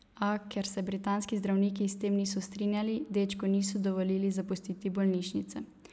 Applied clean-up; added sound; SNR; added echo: none; none; none; none.